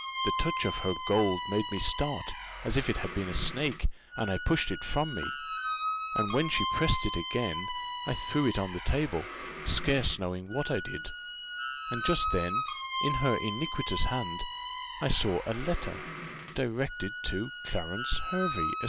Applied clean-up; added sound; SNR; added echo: none; Squeak; 4 dB; none.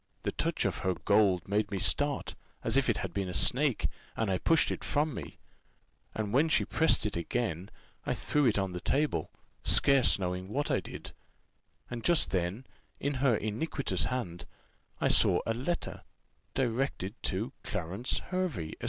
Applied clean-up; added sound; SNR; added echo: none; none; none; none.